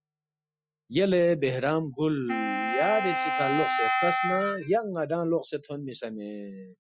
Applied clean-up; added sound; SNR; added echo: classical method Wiener filter.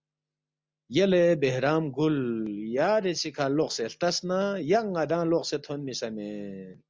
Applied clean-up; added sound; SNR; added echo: none; none; none; none.